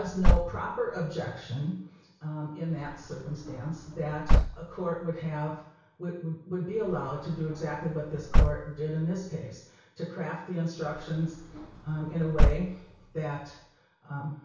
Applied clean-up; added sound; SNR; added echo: none; Slam / Car; -4 dB; reverberation time 0.6 s.